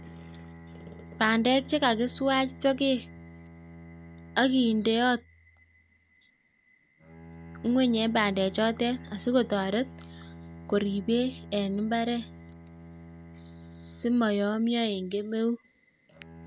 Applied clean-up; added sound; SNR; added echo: none; Bowed string instrument; 18 dB; none.